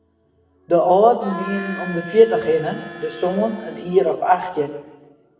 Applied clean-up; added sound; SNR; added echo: none; Harmonica; 14 dB; reverberation time 1.1 s.